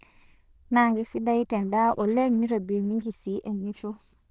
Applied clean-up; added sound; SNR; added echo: neural diffusion model UNIVERSE++.